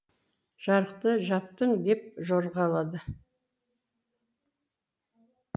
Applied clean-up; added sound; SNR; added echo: none; none; none; none.